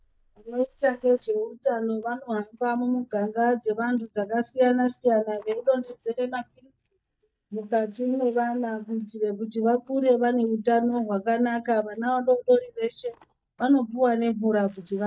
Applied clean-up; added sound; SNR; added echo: neural mask model DeepFilterNet 3.